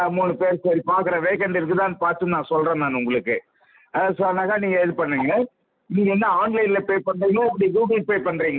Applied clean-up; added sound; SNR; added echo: none; none; none; none.